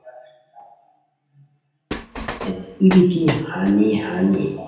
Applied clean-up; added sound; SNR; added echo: none; Train; 9 dB; reverberation time 0.9 s.